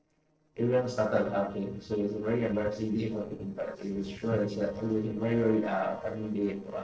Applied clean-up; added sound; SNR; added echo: neural separator model SepFormer DNS4.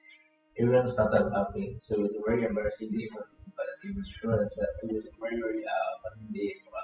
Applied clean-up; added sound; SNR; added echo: classical method spectral subtraction.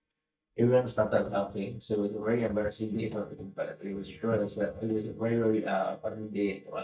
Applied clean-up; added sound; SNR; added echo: neural mask model DeepFilterNet 3.